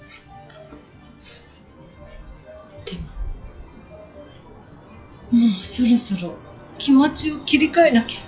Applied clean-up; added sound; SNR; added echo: classical method log-MMSE.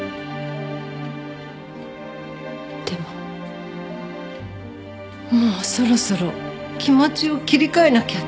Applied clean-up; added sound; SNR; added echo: none; none; none; none.